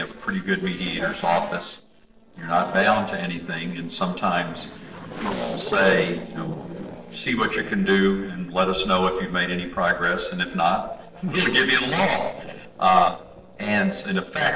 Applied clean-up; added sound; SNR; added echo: neural separator model SepFormer DNS4.